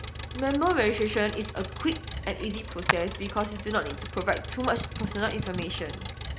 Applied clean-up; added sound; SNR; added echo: none; Engine + Hands; 5 dB; none.